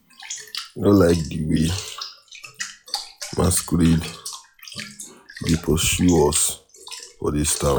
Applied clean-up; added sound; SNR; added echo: classical method log-MMSE.